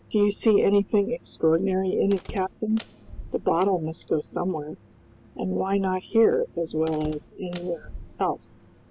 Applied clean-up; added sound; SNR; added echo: none; Slam; 19 dB; none.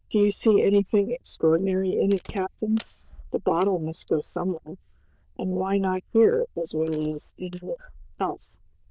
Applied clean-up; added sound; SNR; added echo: neural diffusion model UNIVERSE++.